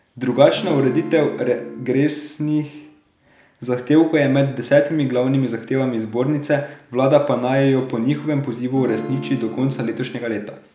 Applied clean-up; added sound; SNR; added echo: none; Acoustic guitar / Strum; 11 dB; none.